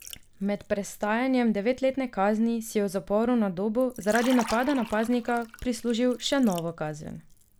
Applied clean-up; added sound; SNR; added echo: none; Liquid; 17 dB; none.